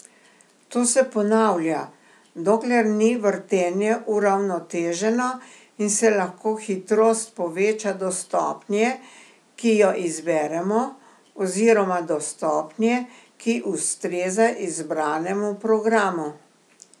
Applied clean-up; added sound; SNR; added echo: none; none; none; none.